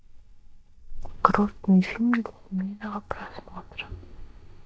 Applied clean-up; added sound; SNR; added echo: neural mask model DeepFilterNet 3.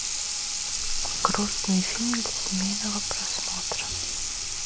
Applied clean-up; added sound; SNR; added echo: none; Sink (filling or washing) / Water tap, faucet; -3 dB; none.